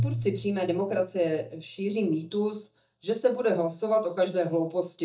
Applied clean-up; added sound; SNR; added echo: neural mask model DeepFilterNet 3.